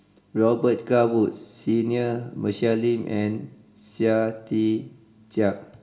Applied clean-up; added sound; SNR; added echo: none; none; none; reverberation time 0.7 s.